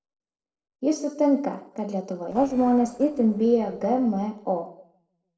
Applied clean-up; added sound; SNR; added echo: neural separator model SepFormer DNS4.